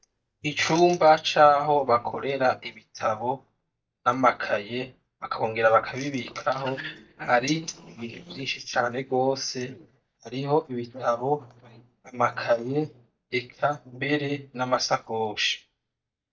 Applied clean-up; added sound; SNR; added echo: neural mask model DeepFilterNet 3.